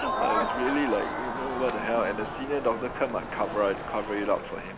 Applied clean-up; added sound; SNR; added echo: none; Crowd; 3 dB; none.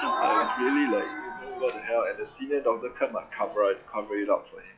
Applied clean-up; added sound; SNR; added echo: classical method log-MMSE.